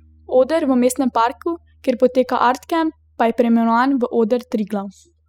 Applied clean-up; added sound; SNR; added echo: classical method spectral subtraction.